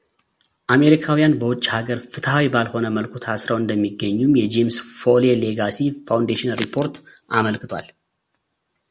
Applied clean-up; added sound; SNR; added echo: none; none; none; none.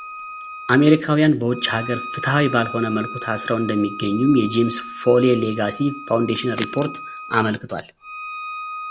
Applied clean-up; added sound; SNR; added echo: none; Bowed string instrument; 12 dB; none.